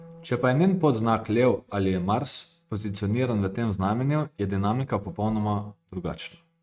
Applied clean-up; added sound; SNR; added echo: neural mask model RNNoise.